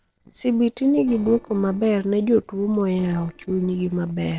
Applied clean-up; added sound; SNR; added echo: neural separator model SepFormer DNS4.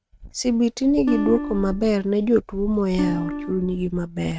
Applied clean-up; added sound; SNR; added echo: neural mask model RNNoise.